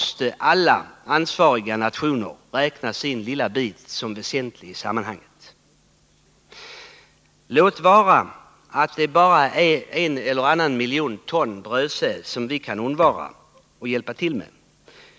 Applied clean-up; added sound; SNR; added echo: none; none; none; none.